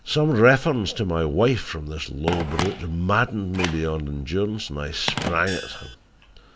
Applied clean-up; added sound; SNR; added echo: none; Gong + Telephone; 11 dB; none.